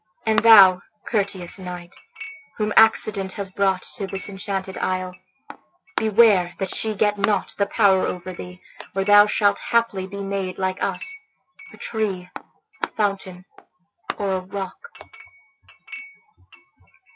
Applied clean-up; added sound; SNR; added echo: classical method log-MMSE.